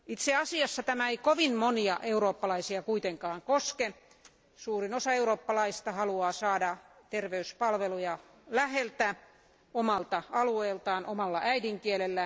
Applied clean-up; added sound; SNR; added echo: none; none; none; none.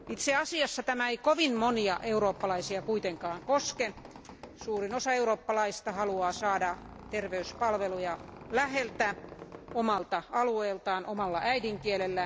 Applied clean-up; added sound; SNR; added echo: none; Squeak; 17 dB; none.